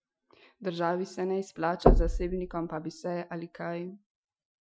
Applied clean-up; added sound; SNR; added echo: classical method Wiener filter.